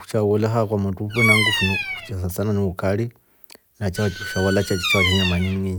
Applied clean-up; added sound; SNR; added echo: none; Bird vocalization, bird call, bird song; 4 dB; none.